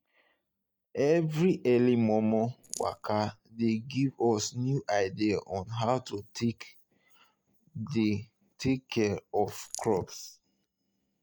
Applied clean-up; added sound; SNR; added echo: neural mask model DeepFilterNet 3.